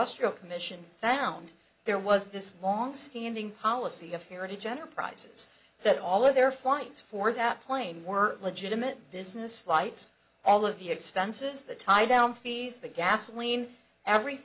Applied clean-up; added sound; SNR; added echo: none; none; none; none.